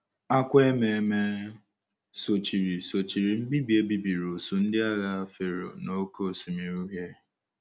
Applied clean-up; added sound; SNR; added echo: none; none; none; none.